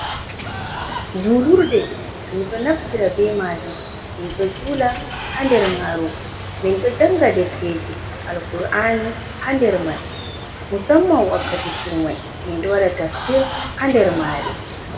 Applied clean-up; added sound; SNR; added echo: none; Water; 8 dB; reverberation time 1.8 s.